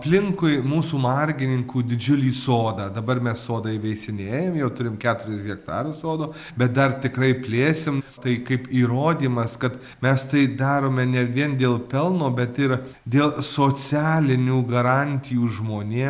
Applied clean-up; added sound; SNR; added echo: none; none; none; none.